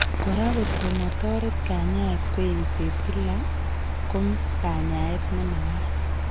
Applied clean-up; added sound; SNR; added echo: none; Mechanical fan + Fire; -5 dB; none.